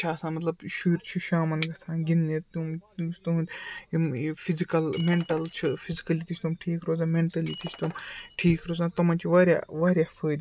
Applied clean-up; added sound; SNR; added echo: none; Shatter; 15 dB; none.